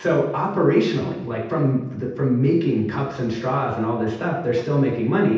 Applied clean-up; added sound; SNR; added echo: none; none; none; reverberation time 0.8 s.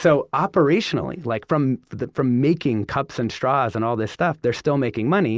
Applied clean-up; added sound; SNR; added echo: none; none; none; none.